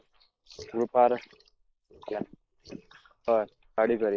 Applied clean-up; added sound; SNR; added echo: neural mask model Resemble Enhance denoiser.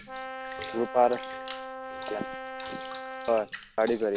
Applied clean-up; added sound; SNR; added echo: none; Bathtub (filling or washing) / Water + Brass instrument; 7 dB; none.